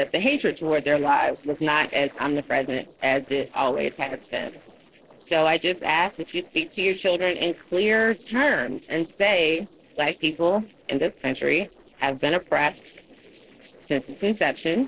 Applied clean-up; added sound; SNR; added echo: neural separator model SepFormer DNS4.